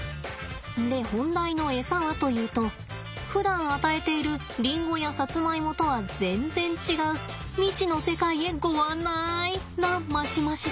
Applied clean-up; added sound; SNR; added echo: none; none; none; none.